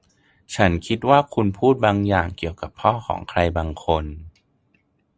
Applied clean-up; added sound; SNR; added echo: none; none; none; none.